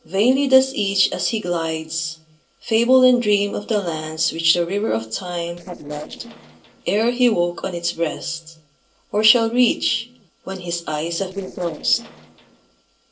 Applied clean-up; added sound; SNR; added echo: neural separator model SepFormer DNS4.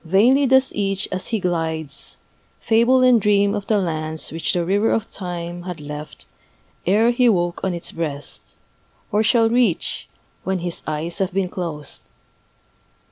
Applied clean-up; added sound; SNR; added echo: none; none; none; none.